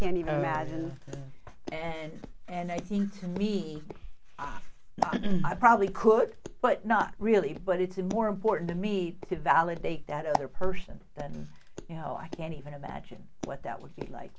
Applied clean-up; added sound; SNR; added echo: none; Walk, footsteps; 3 dB; none.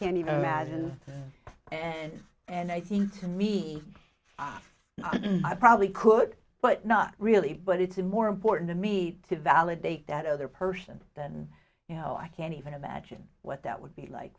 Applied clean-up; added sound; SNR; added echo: none; none; none; none.